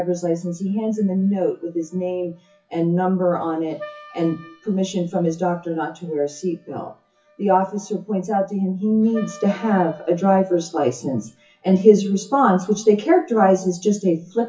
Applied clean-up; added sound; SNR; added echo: classical method WPE with log-MMSE.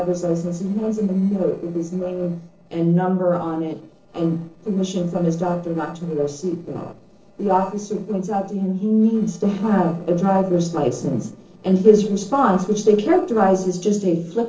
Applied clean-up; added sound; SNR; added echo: neural separator model SepFormer DNS4.